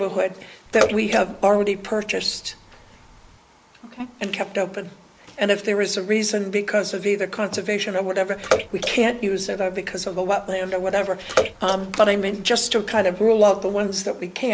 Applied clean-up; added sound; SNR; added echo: none; Bathtub (filling or washing) / Water / Splash, splatter; 8 dB; none.